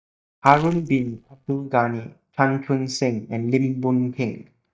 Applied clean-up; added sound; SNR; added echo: neural mask model DeepFilterNet 3.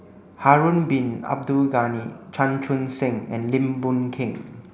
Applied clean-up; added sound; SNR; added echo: none; none; none; none.